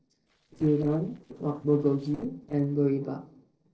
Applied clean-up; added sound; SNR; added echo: neural separator model SepFormer DNS4.